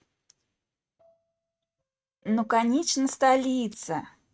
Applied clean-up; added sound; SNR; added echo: neural mask model RNNoise.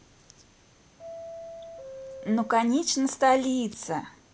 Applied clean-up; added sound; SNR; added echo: none; Subway, metro, underground; 17 dB; none.